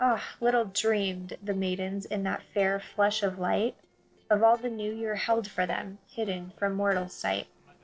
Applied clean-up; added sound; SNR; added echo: neural separator model SepFormer DNS4.